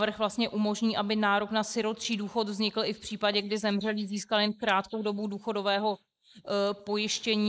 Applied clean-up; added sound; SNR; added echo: neural mask model Resemble Enhance denoiser.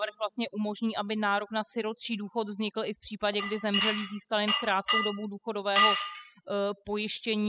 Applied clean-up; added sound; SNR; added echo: classical method spectral subtraction.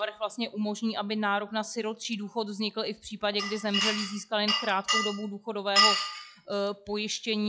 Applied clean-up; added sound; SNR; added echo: classical method log-MMSE.